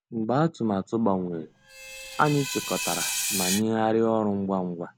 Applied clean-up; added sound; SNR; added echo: none; Screech; 6 dB; none.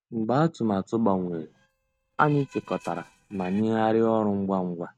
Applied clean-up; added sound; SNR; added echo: neural mask model RNNoise.